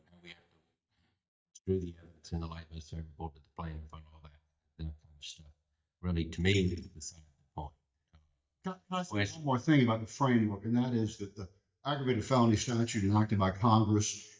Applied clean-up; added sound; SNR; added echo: neural mask model DeepFilterNet 3.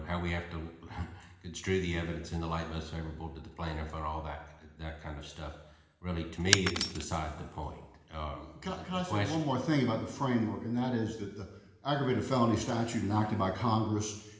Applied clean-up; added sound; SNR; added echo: none; Shatter; 1 dB; reverberation time 1.1 s.